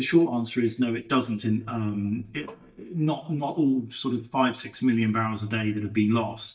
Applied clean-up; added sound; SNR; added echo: neural mask model DeepFilterNet 3.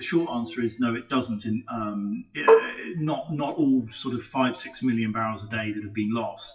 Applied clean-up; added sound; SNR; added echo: classical method WPE with log-MMSE.